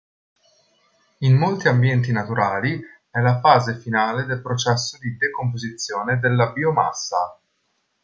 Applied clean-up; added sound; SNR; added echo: none; none; none; none.